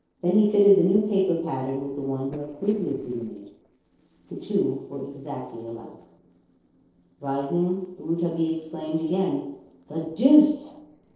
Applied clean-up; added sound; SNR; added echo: neural separator model SepFormer DNS4.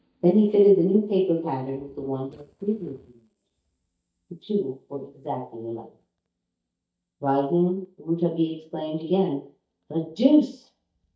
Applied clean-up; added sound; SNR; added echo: neural mask model DeepFilterNet 3.